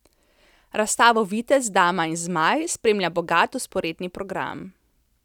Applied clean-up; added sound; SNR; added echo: none; none; none; none.